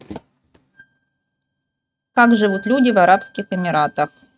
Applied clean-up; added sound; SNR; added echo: neural mask model RNNoise.